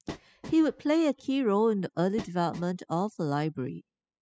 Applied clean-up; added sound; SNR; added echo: classical method spectral subtraction.